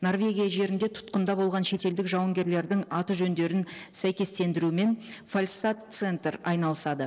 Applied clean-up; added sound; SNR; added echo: neural separator model SepFormer DNS4.